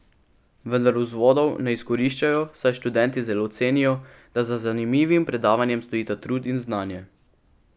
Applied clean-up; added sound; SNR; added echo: none; none; none; none.